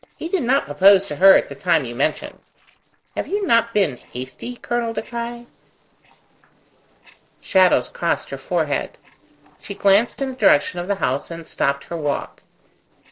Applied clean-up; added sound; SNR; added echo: neural separator model SepFormer DNS4.